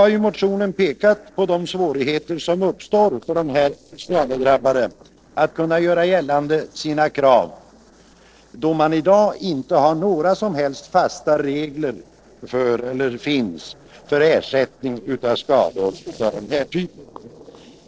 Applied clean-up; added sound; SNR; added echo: neural separator model SepFormer DNS4.